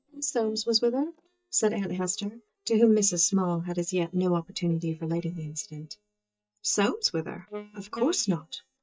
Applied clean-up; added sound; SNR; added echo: neural mask model DeepFilterNet 3.